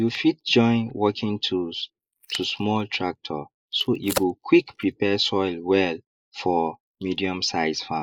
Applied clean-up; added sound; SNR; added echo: neural mask model Resemble Enhance denoiser.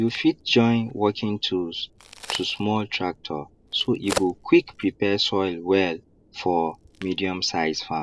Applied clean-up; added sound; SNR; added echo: none; Crack; 16 dB; none.